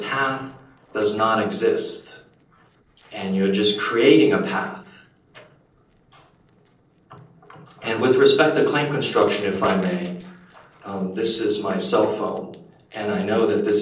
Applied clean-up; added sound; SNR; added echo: neural separator model SepFormer DNS4.